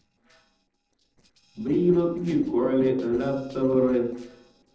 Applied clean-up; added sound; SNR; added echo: neural separator model SepFormer DNS4.